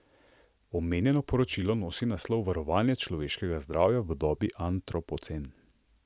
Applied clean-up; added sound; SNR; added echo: none; none; none; none.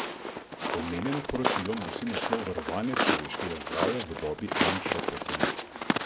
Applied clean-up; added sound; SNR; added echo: none; Walk, footsteps; -4 dB; reverberation time 1.3 s.